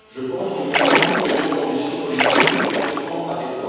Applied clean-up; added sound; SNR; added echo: none; Splash, splatter; -3 dB; reverberation time 2.1 s.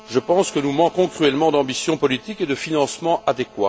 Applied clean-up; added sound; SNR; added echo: none; none; none; none.